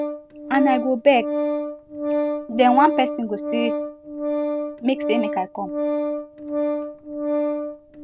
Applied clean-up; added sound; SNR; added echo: none; Organ; 2 dB; none.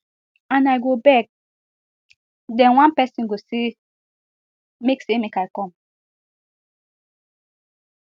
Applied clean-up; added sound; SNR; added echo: none; none; none; none.